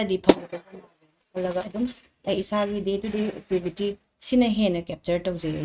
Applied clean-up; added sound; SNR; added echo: neural mask model RNNoise.